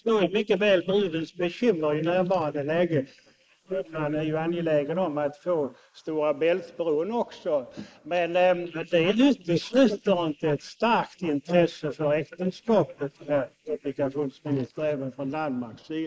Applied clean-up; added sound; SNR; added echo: neural mask model Resemble Enhance denoiser.